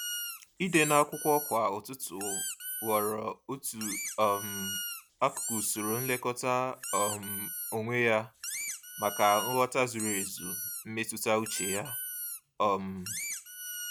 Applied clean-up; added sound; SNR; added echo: none; Squeak; 7 dB; none.